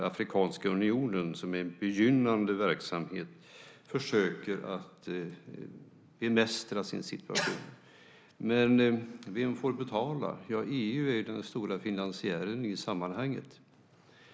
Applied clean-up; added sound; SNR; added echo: none; none; none; none.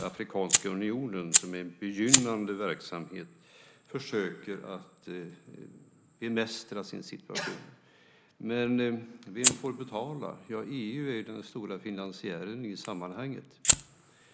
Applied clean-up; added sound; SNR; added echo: none; Fire; -1 dB; none.